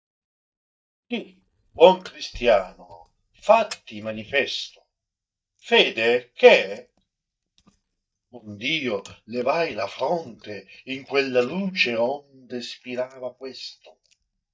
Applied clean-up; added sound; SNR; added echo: neural mask model DeepFilterNet 3.